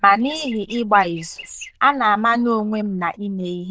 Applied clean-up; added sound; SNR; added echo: neural diffusion model UNIVERSE++.